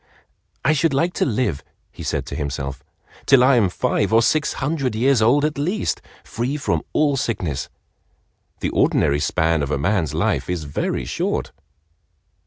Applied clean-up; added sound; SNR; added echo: none; none; none; none.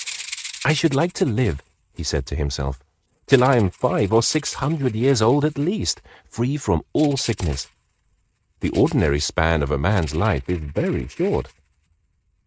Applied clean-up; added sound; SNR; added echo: neural mask model RNNoise.